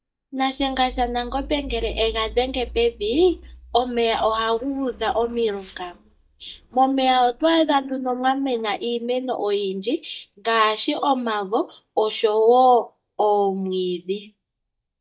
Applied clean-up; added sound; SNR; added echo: neural mask model DeepFilterNet 3.